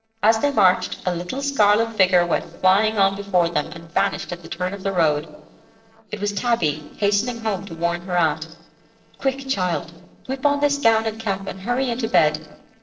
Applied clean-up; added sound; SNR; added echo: neural separator model SepFormer DNS4.